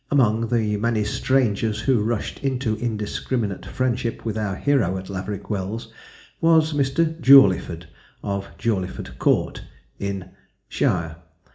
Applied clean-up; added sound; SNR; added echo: none; none; none; reverberation time 0.4 s.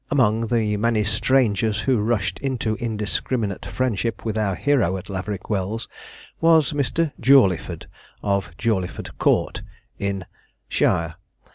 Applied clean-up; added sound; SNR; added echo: none; none; none; none.